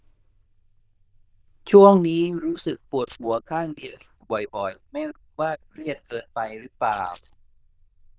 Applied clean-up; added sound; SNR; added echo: neural diffusion model UNIVERSE++.